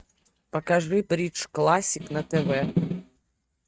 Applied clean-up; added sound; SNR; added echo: neural mask model RNNoise.